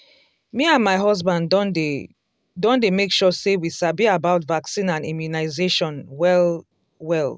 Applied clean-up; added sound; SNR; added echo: none; none; none; none.